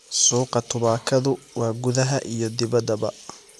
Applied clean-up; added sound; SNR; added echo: none; none; none; none.